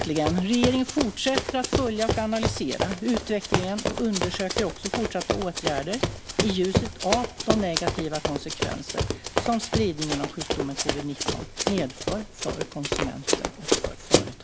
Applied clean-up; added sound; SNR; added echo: none; Run; 0 dB; none.